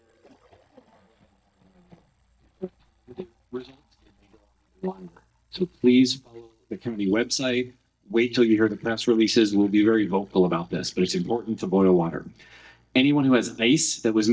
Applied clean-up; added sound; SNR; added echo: neural mask model DeepFilterNet 3.